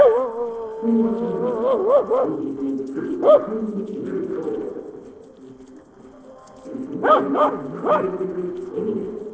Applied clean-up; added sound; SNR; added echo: neural separator model SepFormer DNS4.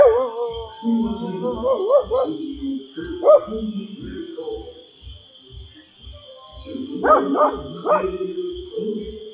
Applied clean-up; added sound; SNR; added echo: classical method WPE with log-MMSE.